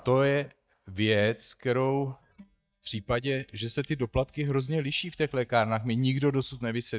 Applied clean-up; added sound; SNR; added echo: neural mask model DeepFilterNet 3.